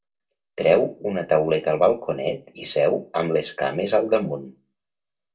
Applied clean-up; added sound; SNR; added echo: none; none; none; reverberation time 0.2 s.